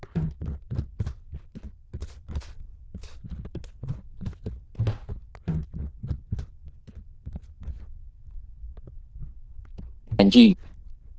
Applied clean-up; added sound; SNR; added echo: neural diffusion model UNIVERSE++.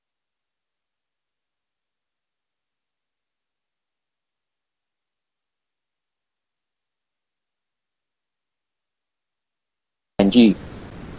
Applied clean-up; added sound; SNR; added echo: none; none; none; none.